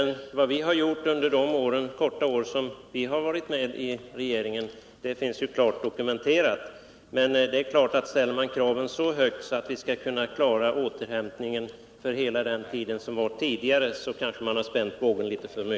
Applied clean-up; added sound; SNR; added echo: none; none; none; none.